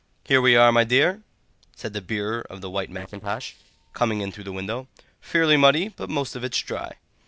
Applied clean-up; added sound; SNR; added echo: neural separator model SepFormer DNS4.